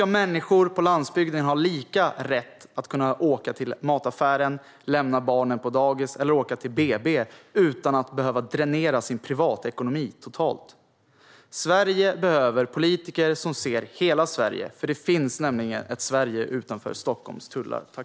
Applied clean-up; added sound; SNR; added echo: none; none; none; none.